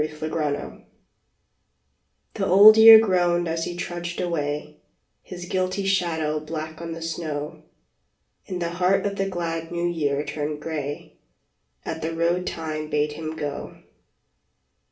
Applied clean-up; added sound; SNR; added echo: none; none; none; reverberation time 0.4 s.